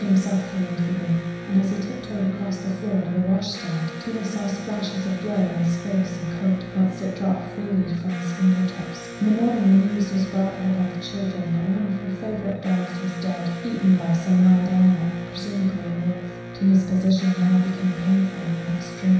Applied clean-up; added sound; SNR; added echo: none; Electric guitar; 13 dB; reverberation time 1.0 s.